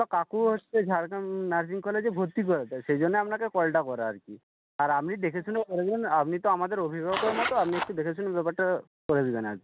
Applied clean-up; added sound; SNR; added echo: none; Zipper (clothing); 5 dB; none.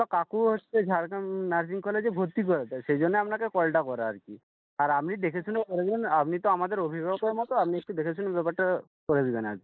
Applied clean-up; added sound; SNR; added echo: neural mask model Resemble Enhance denoiser.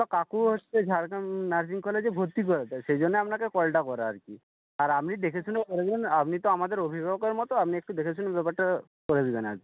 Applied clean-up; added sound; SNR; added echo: none; none; none; none.